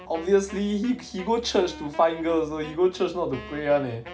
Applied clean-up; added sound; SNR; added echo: none; Wind instrument, woodwind instrument; 18 dB; none.